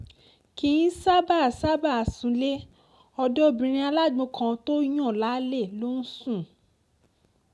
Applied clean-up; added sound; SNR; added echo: none; none; none; none.